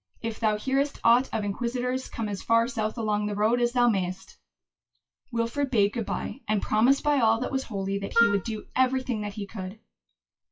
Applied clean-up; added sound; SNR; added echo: classical method WPE with log-MMSE.